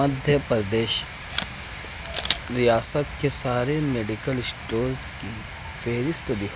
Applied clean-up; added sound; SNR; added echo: none; Camera; 7 dB; none.